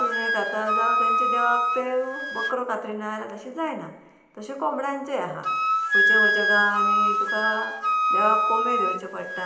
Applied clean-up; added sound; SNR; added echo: none; Wind instrument, woodwind instrument; -4 dB; reverberation time 0.8 s.